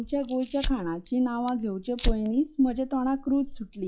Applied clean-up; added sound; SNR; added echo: classical method log-MMSE.